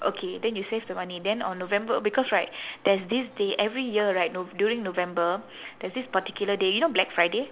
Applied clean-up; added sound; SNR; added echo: none; none; none; none.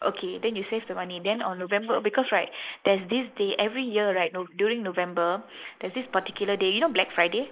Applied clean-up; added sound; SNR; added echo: neural mask model Resemble Enhance denoiser.